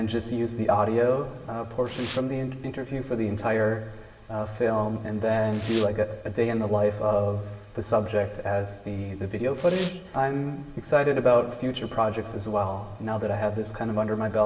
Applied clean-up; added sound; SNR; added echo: none; Domestic sounds, home sounds; 18 dB; reverberation time 0.8 s.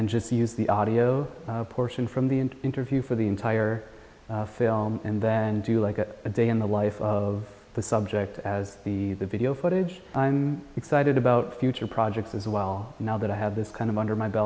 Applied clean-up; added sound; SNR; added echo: none; none; none; none.